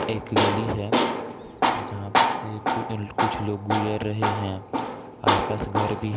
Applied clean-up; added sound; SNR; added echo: none; Tools; -4 dB; none.